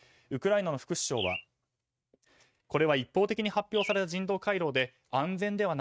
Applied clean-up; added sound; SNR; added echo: neural mask model RNNoise.